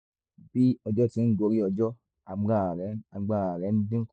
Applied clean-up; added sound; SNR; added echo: none; none; none; none.